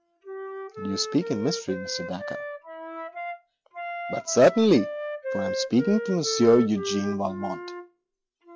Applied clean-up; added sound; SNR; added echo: classical method log-MMSE.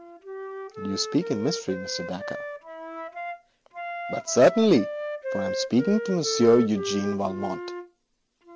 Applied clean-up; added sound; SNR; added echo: none; Wind instrument, woodwind instrument; 8 dB; none.